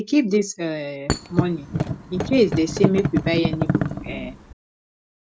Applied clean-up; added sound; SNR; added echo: none; Thump, thud; 1 dB; none.